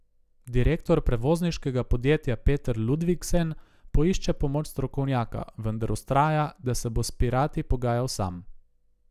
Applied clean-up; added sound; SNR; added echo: none; none; none; none.